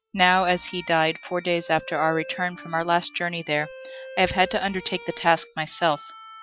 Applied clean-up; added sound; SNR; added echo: classical method Wiener filter.